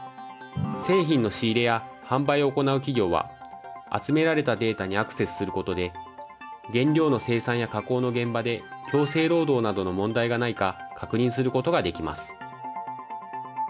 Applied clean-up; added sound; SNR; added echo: none; none; none; none.